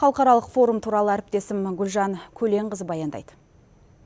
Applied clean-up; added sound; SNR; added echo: none; none; none; none.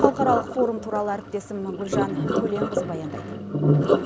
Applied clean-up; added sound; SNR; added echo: none; Sink (filling or washing); -3 dB; none.